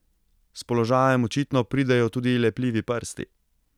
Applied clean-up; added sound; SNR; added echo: none; none; none; none.